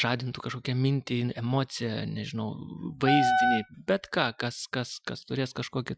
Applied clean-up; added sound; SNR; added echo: classical method Wiener filter.